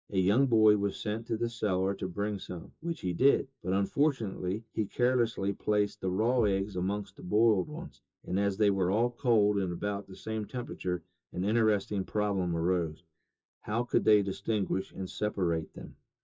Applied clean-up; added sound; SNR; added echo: classical method WPE with log-MMSE.